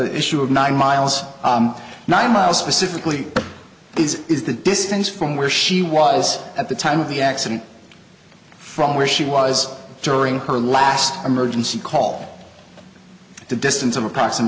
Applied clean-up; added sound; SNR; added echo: none; none; none; none.